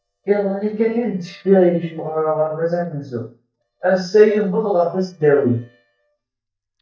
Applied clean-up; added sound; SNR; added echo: neural mask model DeepFilterNet 3.